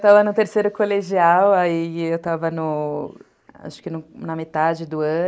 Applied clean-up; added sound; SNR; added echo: neural mask model Resemble Enhance denoiser.